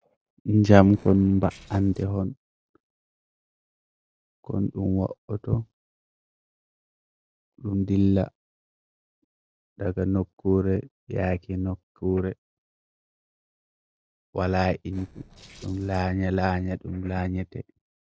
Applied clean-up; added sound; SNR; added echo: neural separator model SepFormer DNS4.